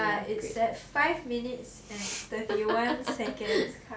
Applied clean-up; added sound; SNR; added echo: none; none; none; none.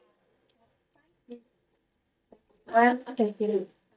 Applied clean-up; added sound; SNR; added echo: neural mask model DeepFilterNet 3.